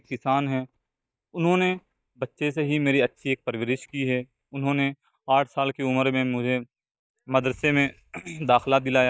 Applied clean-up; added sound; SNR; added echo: neural mask model DeepFilterNet 3.